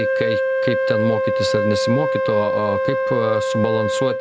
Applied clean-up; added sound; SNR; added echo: none; Wind instrument, woodwind instrument; -3 dB; none.